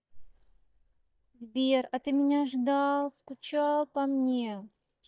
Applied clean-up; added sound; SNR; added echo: neural mask model DeepFilterNet 3.